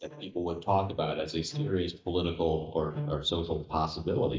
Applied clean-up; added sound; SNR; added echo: neural mask model DeepFilterNet 3.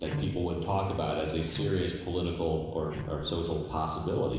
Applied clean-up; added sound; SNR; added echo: neural separator model SepFormer DNS4.